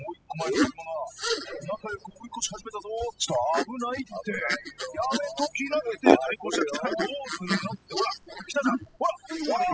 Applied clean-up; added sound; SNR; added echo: classical method spectral subtraction.